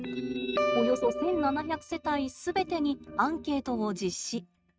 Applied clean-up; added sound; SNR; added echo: neural mask model RNNoise.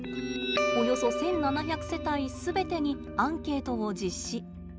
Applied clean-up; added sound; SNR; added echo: none; Guitar; 4 dB; none.